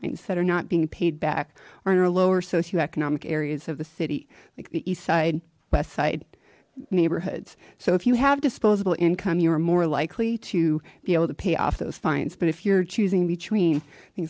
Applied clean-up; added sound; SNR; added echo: none; none; none; none.